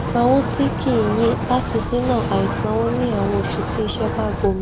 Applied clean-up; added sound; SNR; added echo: none; Wind; 2 dB; none.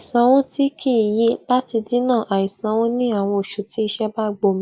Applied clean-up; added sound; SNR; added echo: none; none; none; none.